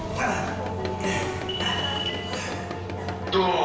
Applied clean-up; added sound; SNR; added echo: none; Tools; 12 dB; reverberation time 0.8 s.